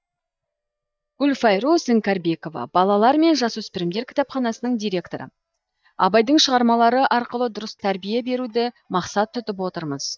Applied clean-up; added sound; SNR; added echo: neural mask model DeepFilterNet 3.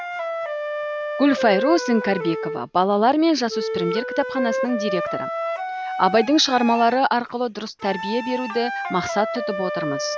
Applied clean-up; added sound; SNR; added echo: none; Wind instrument, woodwind instrument; 6 dB; none.